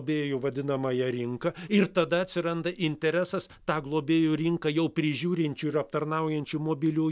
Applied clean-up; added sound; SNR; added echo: none; none; none; none.